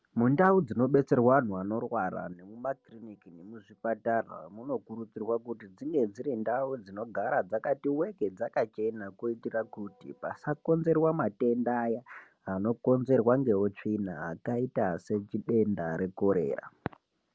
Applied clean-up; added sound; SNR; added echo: none; none; none; none.